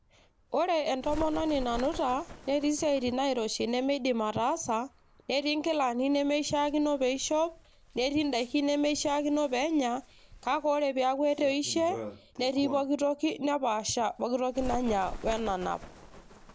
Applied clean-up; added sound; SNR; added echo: none; Bird; 15 dB; none.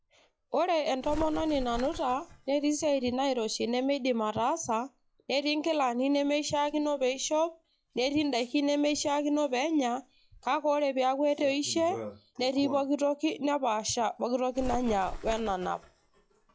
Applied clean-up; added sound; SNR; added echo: classical method log-MMSE.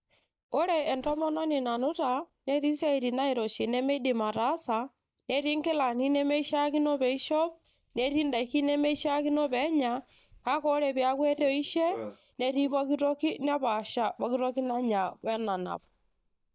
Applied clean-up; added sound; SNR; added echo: neural mask model DeepFilterNet 3.